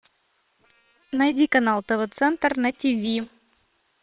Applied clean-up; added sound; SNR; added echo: neural separator model SepFormer WHAM!.